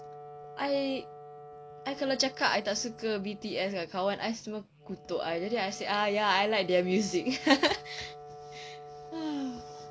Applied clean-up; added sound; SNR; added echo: none; Wind instrument, woodwind instrument; 16 dB; none.